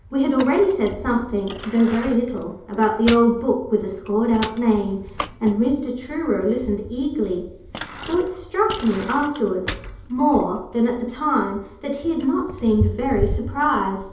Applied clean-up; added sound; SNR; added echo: none; Bicycle; 10 dB; reverberation time 2.2 s.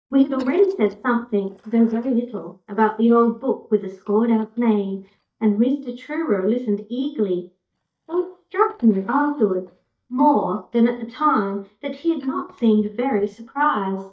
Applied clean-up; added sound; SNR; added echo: neural mask model DeepFilterNet 3.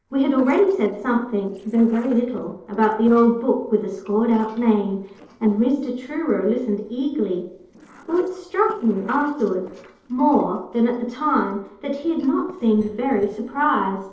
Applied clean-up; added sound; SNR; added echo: neural separator model SepFormer DNS4.